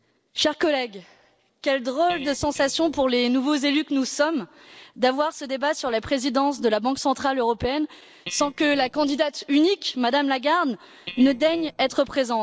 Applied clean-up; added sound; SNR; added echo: neural separator model SepFormer DNS4.